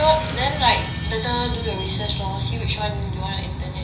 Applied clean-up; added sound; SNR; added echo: none; Shatter; 15 dB; reverberation time 0.5 s.